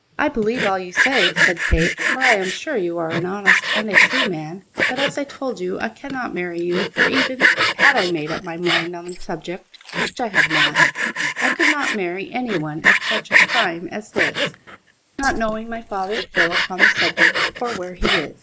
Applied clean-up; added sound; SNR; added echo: neural mask model Resemble Enhance denoiser.